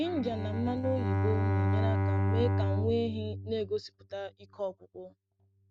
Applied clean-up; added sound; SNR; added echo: neural mask model RNNoise.